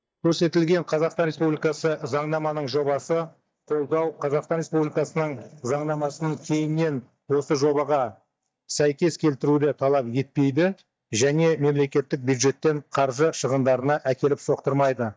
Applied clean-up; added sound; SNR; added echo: neural mask model DeepFilterNet 3.